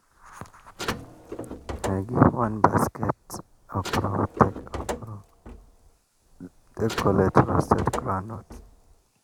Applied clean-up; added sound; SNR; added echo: none; Car; 11 dB; none.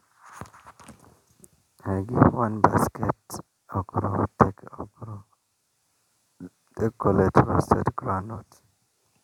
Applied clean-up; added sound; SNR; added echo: none; none; none; none.